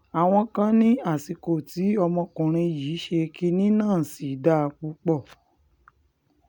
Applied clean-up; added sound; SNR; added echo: none; none; none; none.